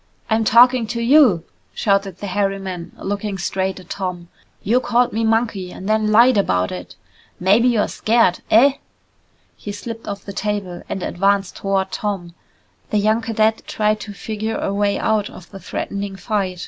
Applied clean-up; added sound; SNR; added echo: none; none; none; none.